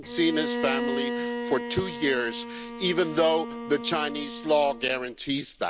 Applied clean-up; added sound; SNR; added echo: none; Bowed string instrument; 7 dB; none.